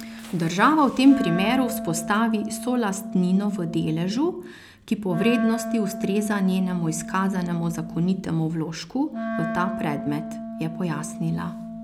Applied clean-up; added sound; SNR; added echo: none; Wind instrument, woodwind instrument; 9 dB; none.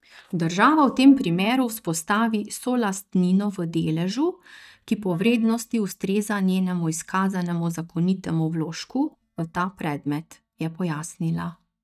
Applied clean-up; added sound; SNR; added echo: neural mask model DeepFilterNet 3.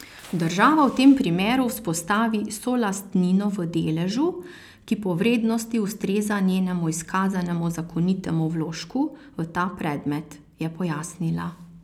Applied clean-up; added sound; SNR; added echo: none; none; none; none.